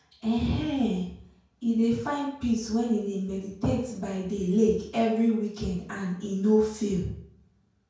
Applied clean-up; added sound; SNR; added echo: none; none; none; reverberation time 0.5 s.